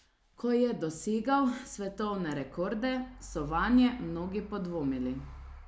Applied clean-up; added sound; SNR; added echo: none; none; none; none.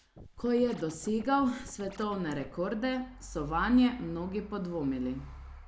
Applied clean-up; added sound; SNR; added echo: none; Scratching (performance technique); 18 dB; none.